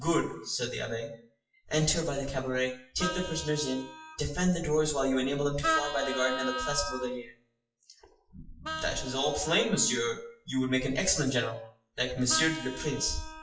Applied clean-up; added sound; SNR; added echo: classical method WPE with log-MMSE.